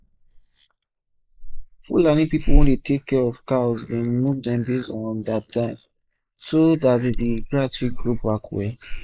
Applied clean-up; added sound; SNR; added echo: neural mask model Resemble Enhance denoiser.